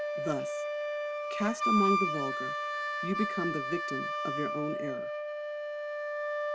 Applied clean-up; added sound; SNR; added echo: none; Wind instrument, woodwind instrument; -3 dB; none.